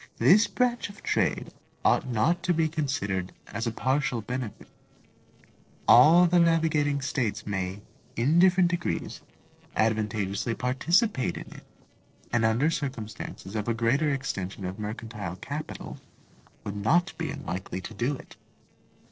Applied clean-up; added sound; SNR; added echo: neural separator model SepFormer DNS4.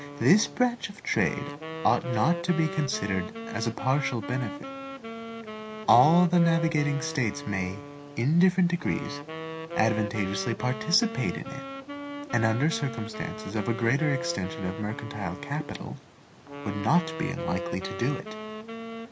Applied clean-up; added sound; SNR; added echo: none; Wind instrument, woodwind instrument; 9 dB; none.